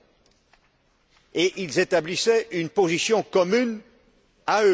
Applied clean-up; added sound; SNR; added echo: none; none; none; none.